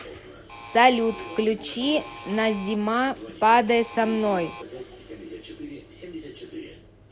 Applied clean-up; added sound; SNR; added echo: none; Alarm; 15 dB; none.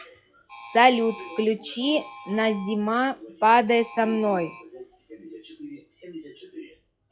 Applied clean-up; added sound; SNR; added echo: classical method log-MMSE.